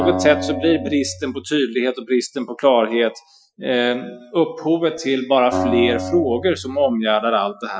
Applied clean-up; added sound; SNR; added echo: classical method Wiener filter.